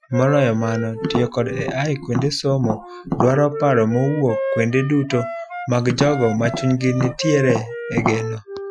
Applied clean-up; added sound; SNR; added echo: classical method Wiener filter.